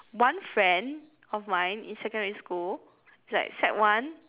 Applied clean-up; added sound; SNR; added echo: none; none; none; none.